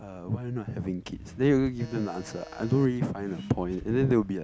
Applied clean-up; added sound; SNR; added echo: none; Alarm + Accelerating, revving, vroom; 17 dB; none.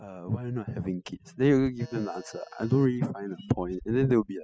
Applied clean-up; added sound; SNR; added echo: classical method spectral subtraction.